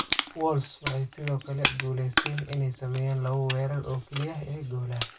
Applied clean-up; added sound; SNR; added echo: none; Crushing; 5 dB; reverberation time 0.1 s.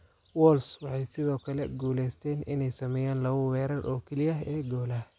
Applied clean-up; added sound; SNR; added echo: none; none; none; none.